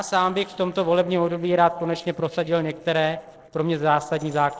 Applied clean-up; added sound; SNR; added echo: neural separator model SepFormer DNS4.